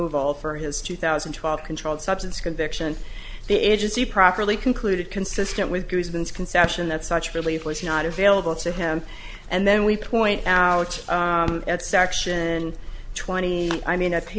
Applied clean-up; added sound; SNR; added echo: none; Fireworks; 17 dB; none.